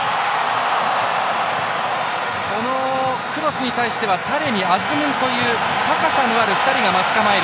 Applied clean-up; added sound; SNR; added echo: none; none; none; none.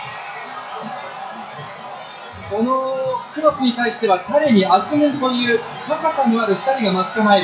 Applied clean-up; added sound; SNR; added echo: classical method WPE with log-MMSE.